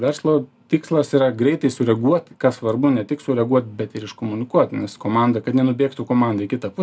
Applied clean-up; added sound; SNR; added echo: none; none; none; none.